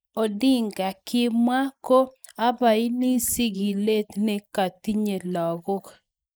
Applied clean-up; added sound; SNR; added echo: neural mask model Resemble Enhance denoiser.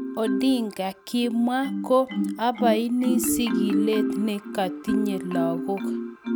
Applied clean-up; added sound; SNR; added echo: none; Marimba, xylophone; 2 dB; none.